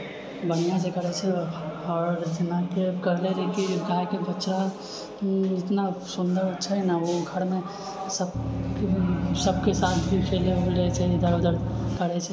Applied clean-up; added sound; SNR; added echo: none; Engine; 2 dB; none.